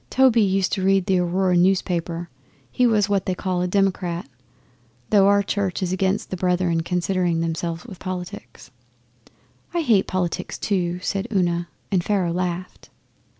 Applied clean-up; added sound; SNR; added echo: none; none; none; none.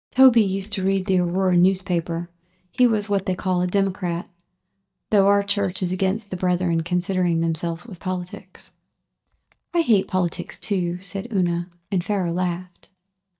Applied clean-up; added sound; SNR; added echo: neural mask model DeepFilterNet 3.